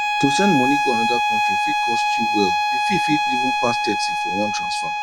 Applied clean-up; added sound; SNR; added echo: none; Bowed string instrument; -5 dB; none.